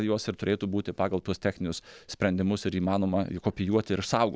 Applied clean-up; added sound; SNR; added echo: none; none; none; none.